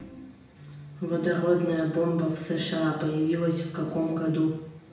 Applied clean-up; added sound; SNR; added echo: none; none; none; reverberation time 0.8 s.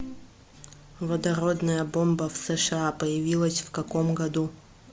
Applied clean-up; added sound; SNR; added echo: none; none; none; none.